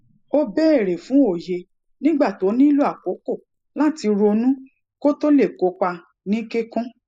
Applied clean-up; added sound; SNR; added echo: neural mask model Resemble Enhance denoiser.